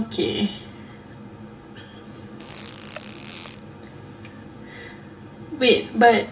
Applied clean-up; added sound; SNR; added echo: none; Fart; 18 dB; reverberation time 0.6 s.